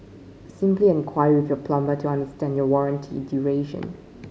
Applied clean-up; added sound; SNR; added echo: none; none; none; none.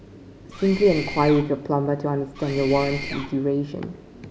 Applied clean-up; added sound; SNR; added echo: none; Mechanisms; 11 dB; none.